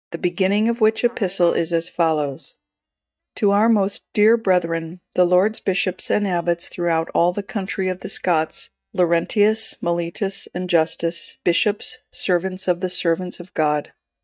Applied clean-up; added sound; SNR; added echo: neural mask model DeepFilterNet 3.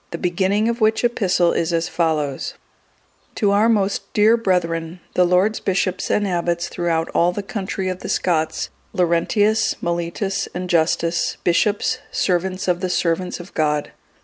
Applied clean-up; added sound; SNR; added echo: none; none; none; none.